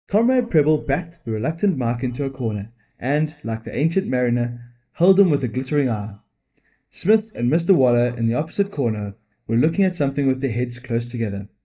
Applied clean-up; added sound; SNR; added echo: neural mask model DeepFilterNet 3.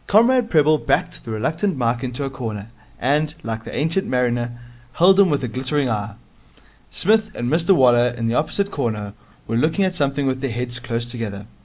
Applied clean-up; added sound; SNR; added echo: none; none; none; none.